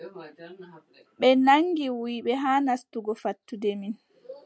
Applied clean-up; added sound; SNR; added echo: none; none; none; none.